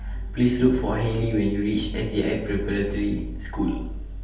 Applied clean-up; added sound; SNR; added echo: none; none; none; reverberation time 0.7 s.